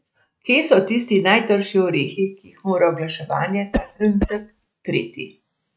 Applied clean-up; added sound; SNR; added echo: neural mask model RNNoise.